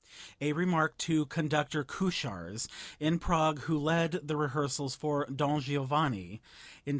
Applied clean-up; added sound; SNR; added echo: none; none; none; none.